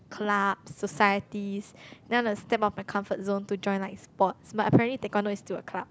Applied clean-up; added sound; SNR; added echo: none; none; none; none.